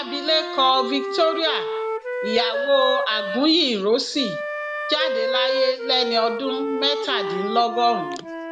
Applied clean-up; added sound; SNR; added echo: none; Wind instrument, woodwind instrument; 4 dB; none.